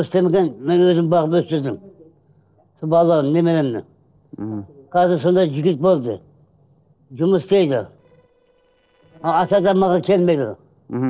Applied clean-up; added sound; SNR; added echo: neural separator model SepFormer DNS4.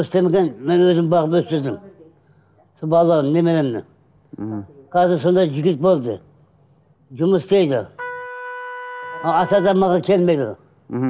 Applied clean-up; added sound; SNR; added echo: none; Trumpet; 13 dB; none.